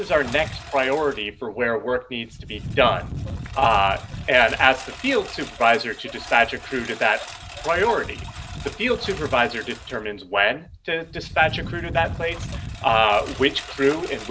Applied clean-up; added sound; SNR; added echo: none; Engine; 12 dB; none.